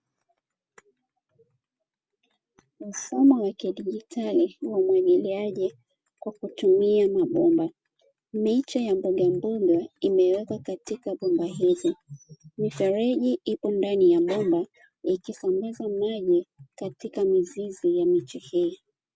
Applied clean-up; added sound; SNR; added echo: none; none; none; none.